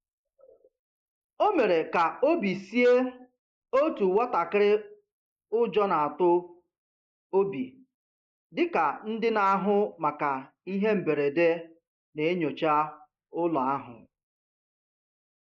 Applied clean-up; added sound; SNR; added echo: neural mask model Resemble Enhance denoiser.